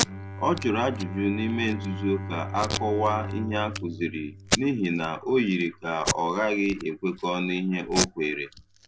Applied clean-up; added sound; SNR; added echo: none; Bowed string instrument + Packing tape, duct tape; 6 dB; none.